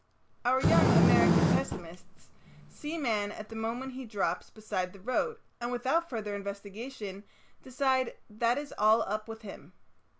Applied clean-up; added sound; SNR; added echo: none; Fire; -4 dB; none.